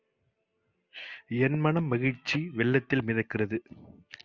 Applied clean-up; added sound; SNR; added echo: none; none; none; none.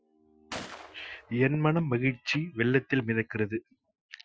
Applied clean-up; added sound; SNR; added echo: classical method Wiener filter.